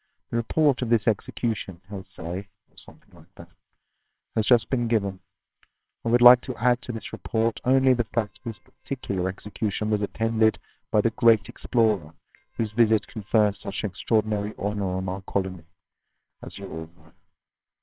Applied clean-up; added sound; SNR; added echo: neural separator model SepFormer WHAMR!.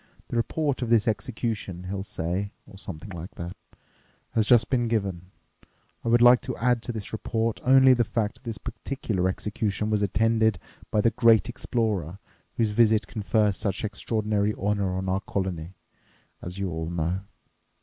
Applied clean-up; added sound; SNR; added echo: none; none; none; none.